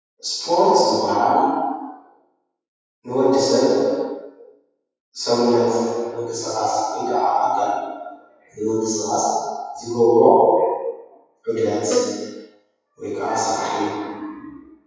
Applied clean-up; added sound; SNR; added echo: classical method WPE with log-MMSE.